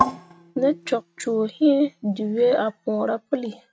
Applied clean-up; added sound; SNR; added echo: neural mask model RNNoise.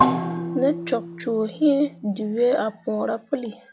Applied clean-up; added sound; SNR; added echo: none; Percussion; 4 dB; none.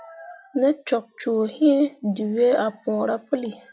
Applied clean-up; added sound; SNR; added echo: none; none; none; none.